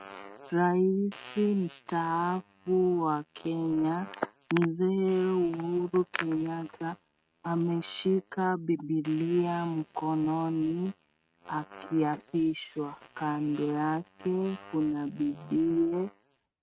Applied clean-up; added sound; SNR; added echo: neural mask model RNNoise.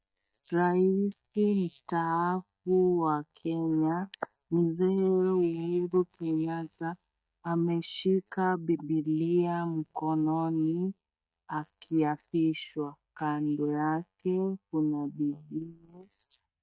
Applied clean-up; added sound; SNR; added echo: neural mask model DeepFilterNet 3.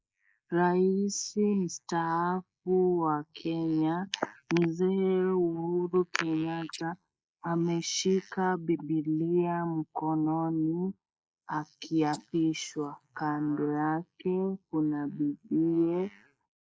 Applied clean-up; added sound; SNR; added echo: neural mask model Resemble Enhance denoiser.